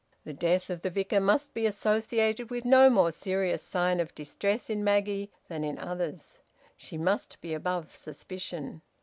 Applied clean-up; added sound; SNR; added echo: none; none; none; none.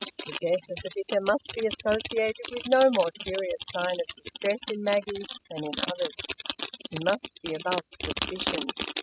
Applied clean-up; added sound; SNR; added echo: classical method spectral subtraction.